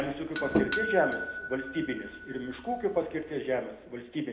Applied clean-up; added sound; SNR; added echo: none; Doorbell; -4 dB; reverberation time 0.8 s.